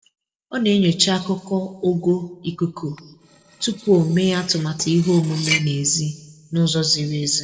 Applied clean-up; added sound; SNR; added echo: neural separator model SepFormer DNS4.